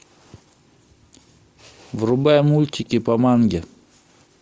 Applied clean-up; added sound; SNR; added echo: none; none; none; none.